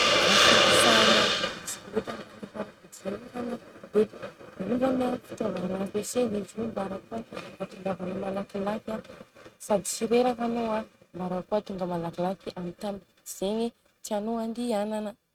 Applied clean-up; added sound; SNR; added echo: neural mask model RNNoise.